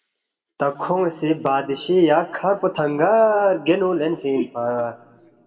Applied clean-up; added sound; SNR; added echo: none; none; none; reverberation time 1.2 s.